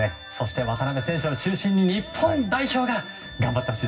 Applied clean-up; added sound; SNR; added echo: none; Bowed string instrument; 17 dB; reverberation time 0.4 s.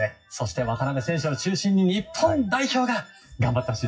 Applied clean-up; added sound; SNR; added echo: classical method WPE with log-MMSE.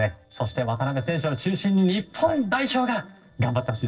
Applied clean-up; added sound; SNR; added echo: neural separator model SepFormer DNS4.